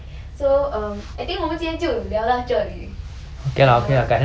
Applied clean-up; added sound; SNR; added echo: none; none; none; none.